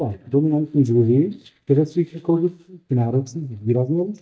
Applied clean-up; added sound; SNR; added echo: neural mask model DeepFilterNet 3.